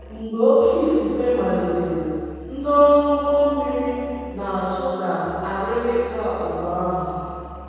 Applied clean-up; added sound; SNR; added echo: none; Musical instrument; 18 dB; reverberation time 2.2 s.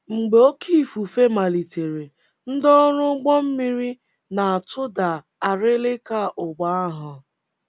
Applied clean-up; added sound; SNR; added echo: none; none; none; none.